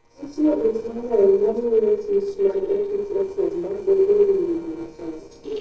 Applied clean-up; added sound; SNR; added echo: neural separator model SepFormer DNS4.